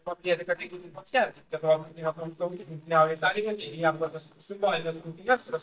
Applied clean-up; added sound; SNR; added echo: neural mask model DeepFilterNet 3.